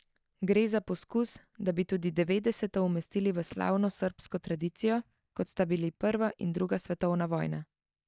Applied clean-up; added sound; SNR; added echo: neural mask model DeepFilterNet 3.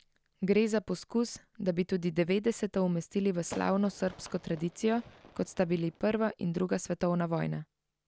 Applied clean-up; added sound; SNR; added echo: none; Fireworks; 19 dB; none.